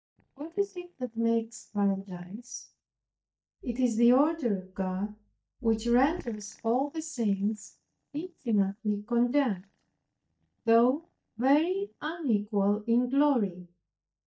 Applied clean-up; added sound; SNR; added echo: neural mask model DeepFilterNet 3.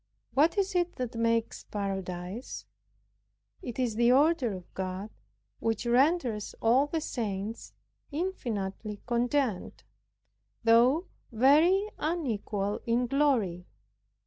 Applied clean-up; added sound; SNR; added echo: none; none; none; none.